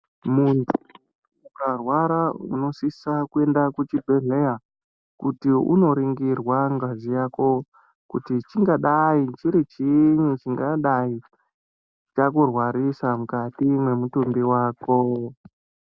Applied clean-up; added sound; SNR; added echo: none; none; none; none.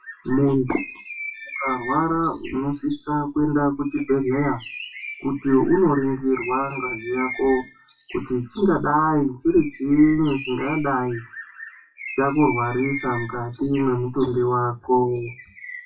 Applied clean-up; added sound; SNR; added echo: classical method WPE with log-MMSE.